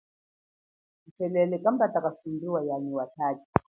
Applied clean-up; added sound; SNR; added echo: none; none; none; none.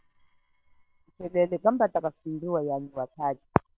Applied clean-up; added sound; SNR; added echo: neural separator model SepFormer WHAM!.